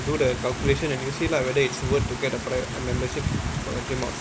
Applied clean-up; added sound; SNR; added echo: none; Stream; 11 dB; none.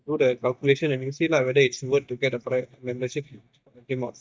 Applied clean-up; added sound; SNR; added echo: neural mask model DeepFilterNet 3.